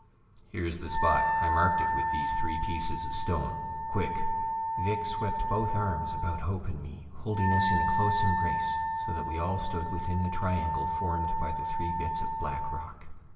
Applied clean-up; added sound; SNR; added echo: none; Wind instrument, woodwind instrument; 0 dB; reverberation time 2.3 s.